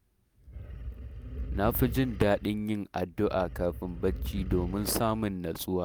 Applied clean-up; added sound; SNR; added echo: none; Animal; 7 dB; none.